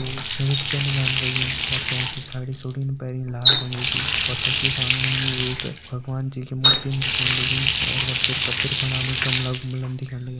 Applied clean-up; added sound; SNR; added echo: none; Water tap, faucet; -4 dB; none.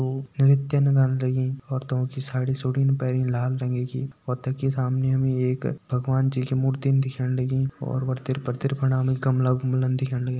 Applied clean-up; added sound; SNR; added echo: none; none; none; none.